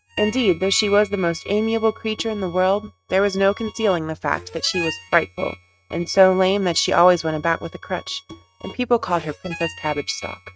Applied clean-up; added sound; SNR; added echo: neural mask model RNNoise.